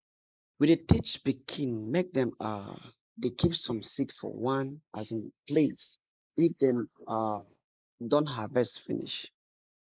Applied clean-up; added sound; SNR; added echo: neural mask model Resemble Enhance denoiser.